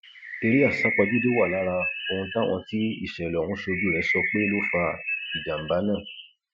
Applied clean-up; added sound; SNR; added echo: classical method Wiener filter.